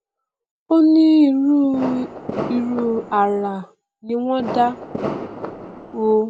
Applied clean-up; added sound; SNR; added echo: none; Fireworks; 10 dB; none.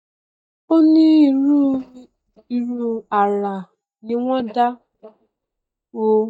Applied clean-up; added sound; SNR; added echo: neural mask model DeepFilterNet 3.